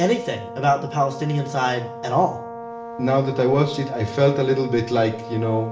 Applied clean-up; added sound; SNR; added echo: none; Brass instrument; 12 dB; reverberation time 0.6 s.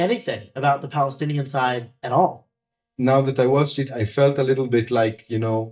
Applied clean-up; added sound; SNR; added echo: neural mask model DeepFilterNet 3.